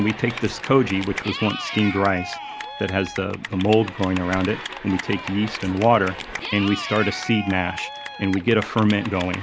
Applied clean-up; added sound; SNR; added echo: none; Cheering / Clapping; 10 dB; none.